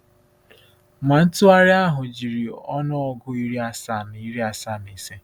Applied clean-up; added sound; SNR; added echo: none; none; none; none.